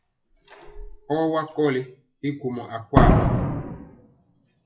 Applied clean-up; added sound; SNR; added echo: classical method WPE with log-MMSE.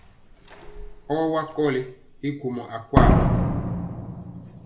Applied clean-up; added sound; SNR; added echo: none; Slam; -4 dB; reverberation time 0.3 s.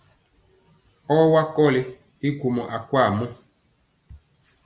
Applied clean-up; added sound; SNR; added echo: none; none; none; none.